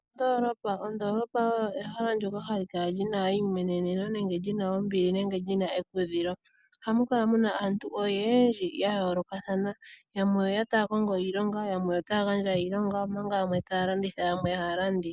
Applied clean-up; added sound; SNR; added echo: none; none; none; none.